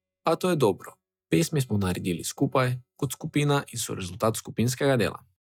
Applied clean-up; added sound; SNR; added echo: neural mask model DeepFilterNet 3.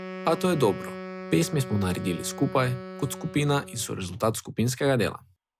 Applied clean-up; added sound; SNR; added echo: none; Wind instrument, woodwind instrument; 12 dB; none.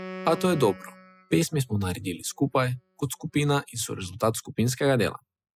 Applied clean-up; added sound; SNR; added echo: classical method spectral subtraction.